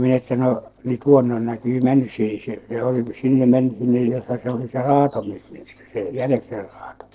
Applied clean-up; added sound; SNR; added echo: neural separator model SepFormer DNS4.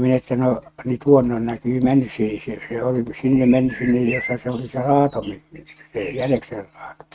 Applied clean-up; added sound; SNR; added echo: neural mask model RNNoise.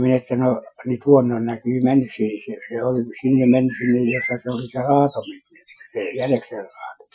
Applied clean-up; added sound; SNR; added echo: classical method Wiener filter.